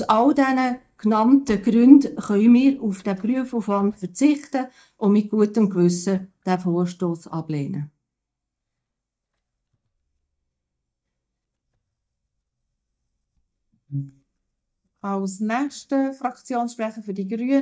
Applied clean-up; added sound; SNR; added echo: neural mask model DeepFilterNet 3.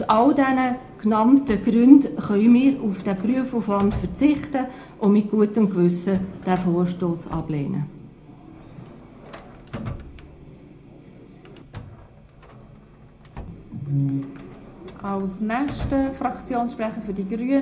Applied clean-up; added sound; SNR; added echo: none; Drawer open or close; 18 dB; reverberation time 0.4 s.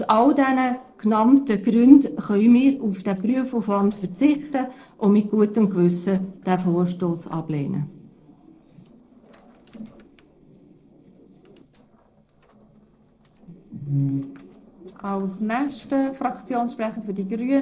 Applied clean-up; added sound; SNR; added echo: neural separator model SepFormer DNS4.